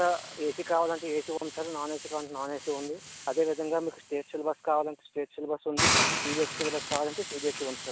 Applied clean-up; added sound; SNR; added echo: none; Hiss; 3 dB; none.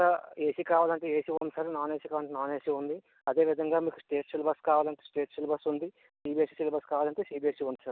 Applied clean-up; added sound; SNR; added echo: none; none; none; none.